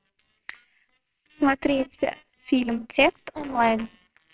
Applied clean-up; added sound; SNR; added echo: neural separator model SepFormer WHAMR!.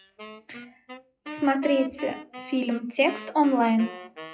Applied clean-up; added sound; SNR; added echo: classical method WPE with log-MMSE.